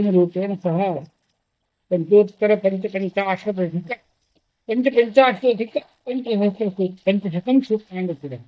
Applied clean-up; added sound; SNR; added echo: neural mask model DeepFilterNet 3.